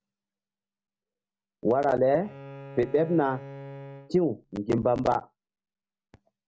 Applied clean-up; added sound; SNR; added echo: none; Bowed string instrument; 15 dB; none.